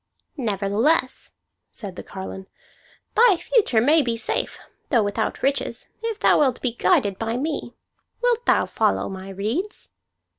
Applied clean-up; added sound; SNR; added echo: none; none; none; none.